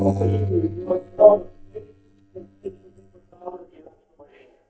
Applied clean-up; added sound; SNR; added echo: neural mask model DeepFilterNet 3.